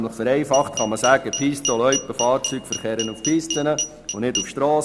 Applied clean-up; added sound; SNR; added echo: none; Glass; 8 dB; none.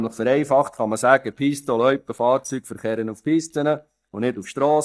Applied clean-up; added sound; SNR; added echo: neural mask model DeepFilterNet 3.